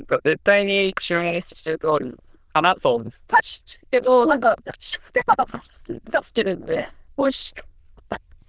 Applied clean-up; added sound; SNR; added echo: neural diffusion model UNIVERSE++.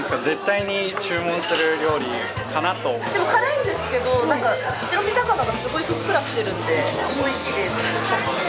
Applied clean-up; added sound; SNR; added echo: none; none; none; none.